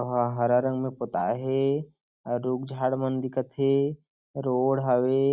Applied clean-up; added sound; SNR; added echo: none; none; none; none.